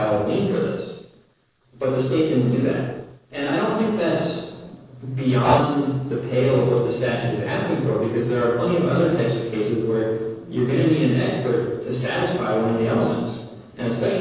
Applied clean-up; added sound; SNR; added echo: neural separator model SepFormer DNS4.